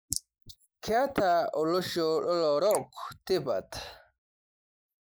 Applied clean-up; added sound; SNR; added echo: neural mask model Resemble Enhance denoiser.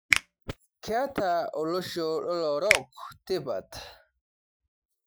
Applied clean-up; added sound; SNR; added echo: classical method Wiener filter.